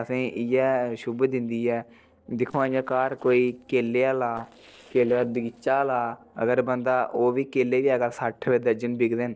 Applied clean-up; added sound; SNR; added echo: neural separator model SepFormer DNS4.